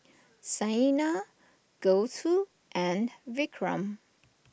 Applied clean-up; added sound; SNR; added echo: none; none; none; none.